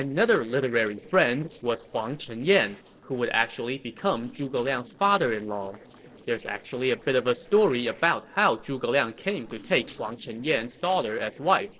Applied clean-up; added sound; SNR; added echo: neural separator model SepFormer DNS4.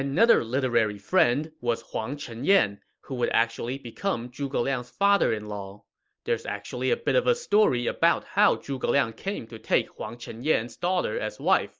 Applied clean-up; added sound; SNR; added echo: none; none; none; none.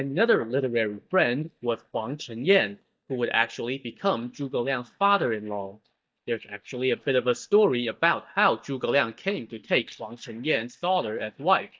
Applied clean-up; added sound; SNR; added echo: neural mask model DeepFilterNet 3.